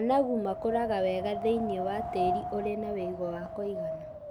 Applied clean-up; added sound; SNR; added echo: none; Wind; 5 dB; none.